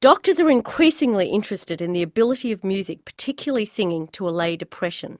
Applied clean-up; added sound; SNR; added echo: none; none; none; none.